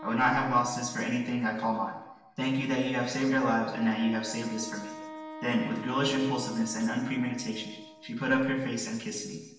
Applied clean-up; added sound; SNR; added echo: none; Wind instrument, woodwind instrument; 16 dB; reverberation time 1.0 s.